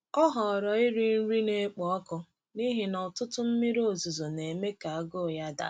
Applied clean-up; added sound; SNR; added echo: none; none; none; none.